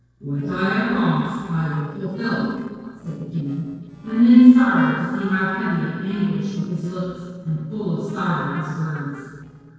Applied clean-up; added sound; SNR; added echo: neural separator model SepFormer DNS4.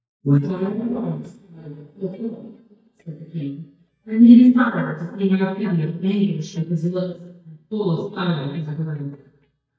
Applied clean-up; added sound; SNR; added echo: neural mask model DeepFilterNet 3.